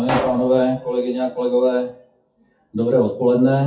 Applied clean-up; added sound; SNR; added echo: classical method WPE with log-MMSE.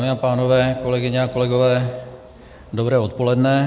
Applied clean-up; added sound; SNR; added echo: none; none; none; none.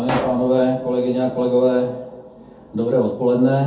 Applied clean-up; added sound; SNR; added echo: none; Explosion; 11 dB; reverberation time 0.5 s.